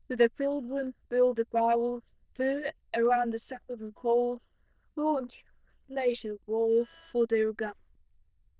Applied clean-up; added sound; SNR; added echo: neural diffusion model UNIVERSE++.